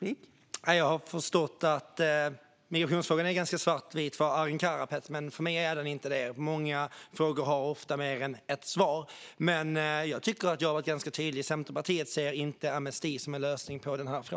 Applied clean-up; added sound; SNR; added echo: none; none; none; none.